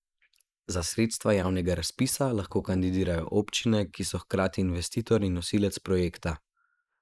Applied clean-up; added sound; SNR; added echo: neural mask model Resemble Enhance denoiser.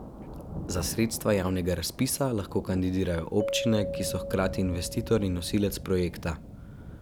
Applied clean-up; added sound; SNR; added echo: none; Thunder + Keyboard (musical); 9 dB; none.